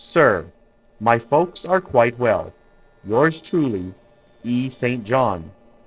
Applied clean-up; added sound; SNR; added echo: neural separator model SepFormer DNS4.